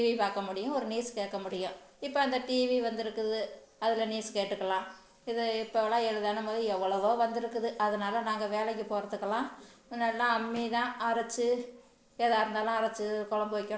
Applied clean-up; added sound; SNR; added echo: neural separator model SepFormer DNS4.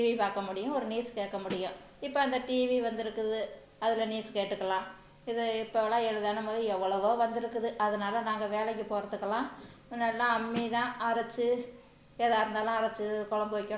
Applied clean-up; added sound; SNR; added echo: none; Snare drum; 11 dB; none.